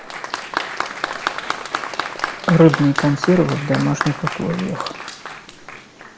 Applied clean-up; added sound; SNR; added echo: none; Applause; 6 dB; none.